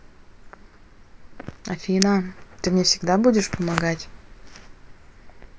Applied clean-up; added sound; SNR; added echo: none; none; none; none.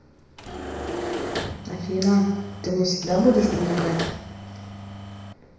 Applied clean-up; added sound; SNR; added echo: none; Engine / Mechanisms; 7 dB; reverberation time 1.0 s.